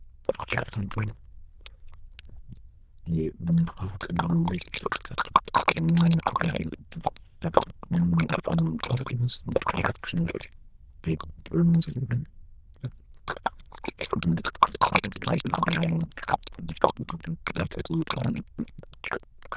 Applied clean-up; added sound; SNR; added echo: neural diffusion model UNIVERSE++.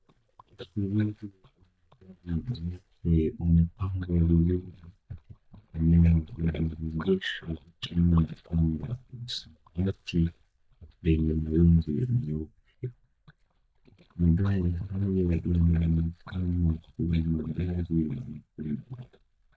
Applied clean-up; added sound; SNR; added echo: neural mask model DeepFilterNet 3.